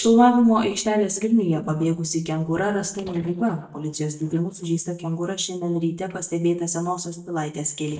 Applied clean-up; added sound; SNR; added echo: neural mask model DeepFilterNet 3.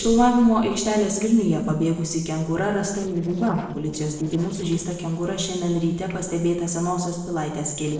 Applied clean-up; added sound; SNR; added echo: neural separator model SepFormer DNS4.